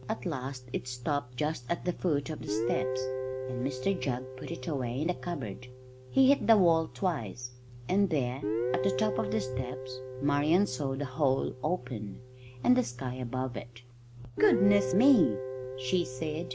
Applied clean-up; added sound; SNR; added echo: none; Guitar; 8 dB; none.